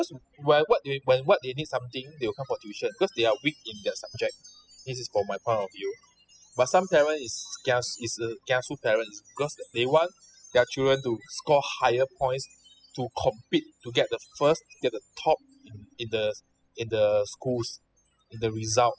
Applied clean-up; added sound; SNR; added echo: classical method spectral subtraction.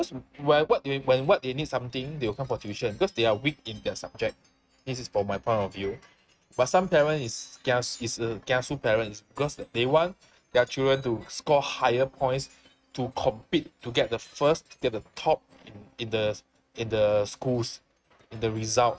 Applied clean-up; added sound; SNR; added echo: neural mask model RNNoise.